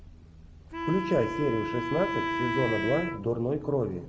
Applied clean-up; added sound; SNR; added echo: none; Wind instrument, woodwind instrument; 4 dB; none.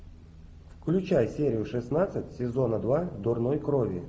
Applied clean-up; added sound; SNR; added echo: none; none; none; none.